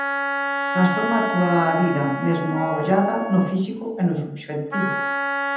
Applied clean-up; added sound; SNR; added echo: none; Wind instrument, woodwind instrument; 4 dB; reverberation time 0.9 s.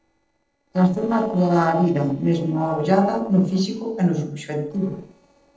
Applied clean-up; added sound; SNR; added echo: neural separator model SepFormer DNS4.